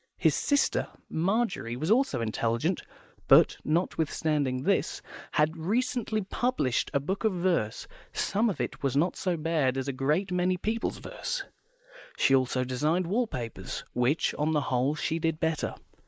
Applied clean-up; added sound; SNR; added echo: neural mask model Resemble Enhance denoiser.